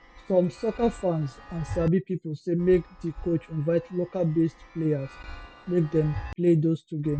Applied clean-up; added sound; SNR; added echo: none; Chime; 16 dB; none.